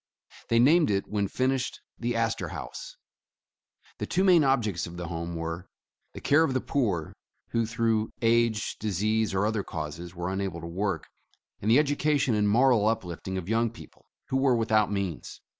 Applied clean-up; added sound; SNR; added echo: none; none; none; none.